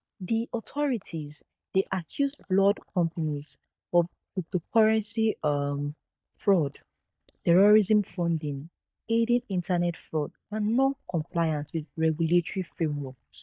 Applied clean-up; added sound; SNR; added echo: neural mask model DeepFilterNet 3.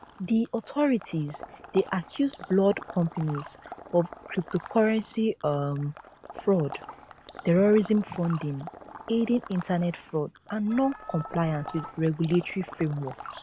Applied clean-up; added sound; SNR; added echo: none; Water / Liquid + Alarm; 17 dB; none.